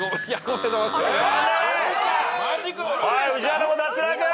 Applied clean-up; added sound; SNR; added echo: none; none; none; none.